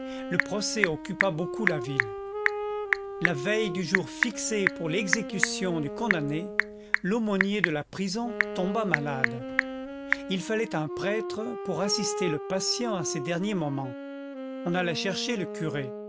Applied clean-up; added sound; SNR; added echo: none; Telephone / Typing + Wind instrument, woodwind instrument; 1 dB; none.